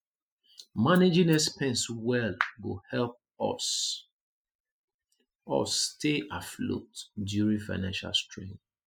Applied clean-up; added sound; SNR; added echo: classical method spectral subtraction.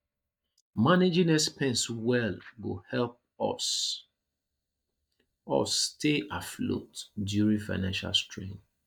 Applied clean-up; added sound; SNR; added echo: neural mask model DeepFilterNet 3.